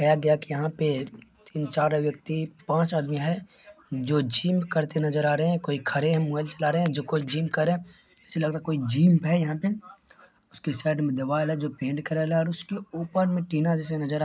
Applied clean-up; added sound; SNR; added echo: none; none; none; none.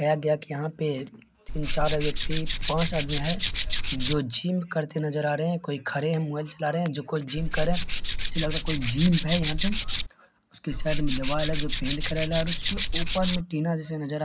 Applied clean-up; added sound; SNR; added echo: none; Tools; -2 dB; none.